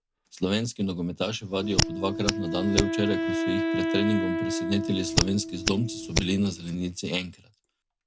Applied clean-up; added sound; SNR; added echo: none; Hands + Wind instrument, woodwind instrument; 1 dB; none.